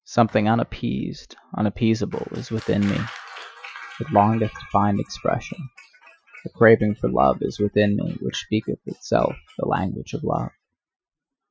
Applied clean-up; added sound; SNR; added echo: classical method Wiener filter.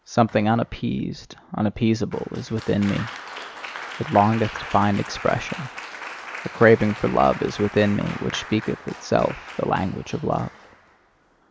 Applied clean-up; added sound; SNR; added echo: none; Applause; 14 dB; none.